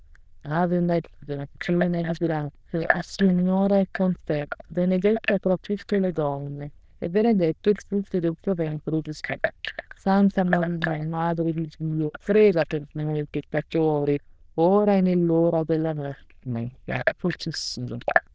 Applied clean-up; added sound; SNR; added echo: neural diffusion model UNIVERSE++.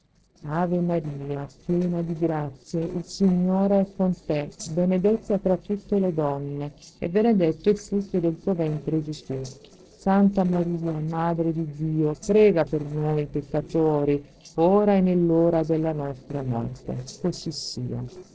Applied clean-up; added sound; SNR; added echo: neural separator model SepFormer DNS4.